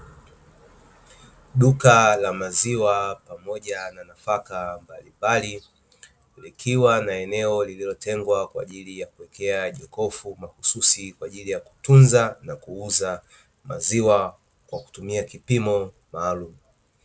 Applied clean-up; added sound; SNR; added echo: none; none; none; none.